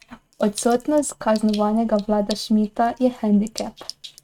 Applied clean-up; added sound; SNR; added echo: neural mask model RNNoise.